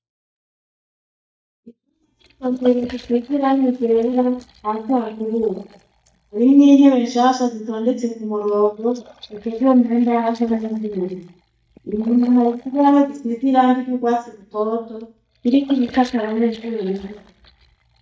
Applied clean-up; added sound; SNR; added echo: neural mask model DeepFilterNet 3.